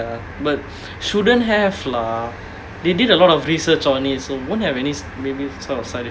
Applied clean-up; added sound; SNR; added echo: none; none; none; none.